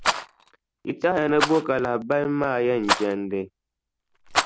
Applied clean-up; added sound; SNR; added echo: none; Rattle; 5 dB; none.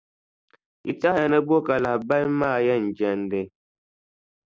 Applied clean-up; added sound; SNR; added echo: none; none; none; none.